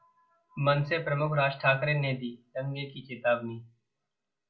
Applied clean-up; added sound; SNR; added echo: none; none; none; reverberation time 0.2 s.